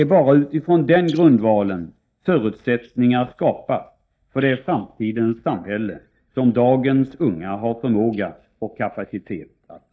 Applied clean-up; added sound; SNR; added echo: neural mask model DeepFilterNet 3.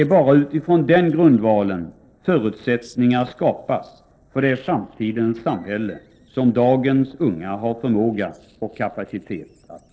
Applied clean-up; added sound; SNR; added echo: neural separator model SepFormer DNS4.